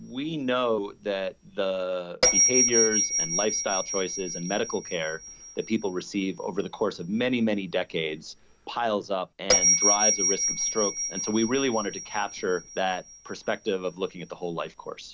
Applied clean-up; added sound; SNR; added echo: none; Bell; 1 dB; none.